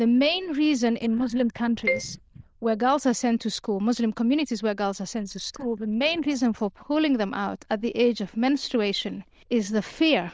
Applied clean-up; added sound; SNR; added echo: neural diffusion model UNIVERSE++.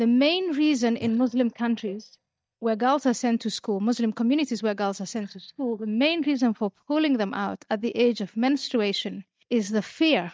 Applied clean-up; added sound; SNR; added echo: neural mask model DeepFilterNet 3.